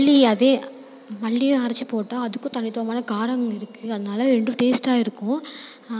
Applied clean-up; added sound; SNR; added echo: none; none; none; none.